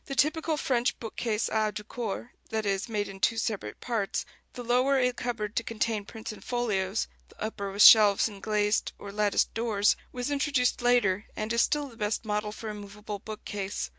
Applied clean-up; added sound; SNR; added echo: none; none; none; none.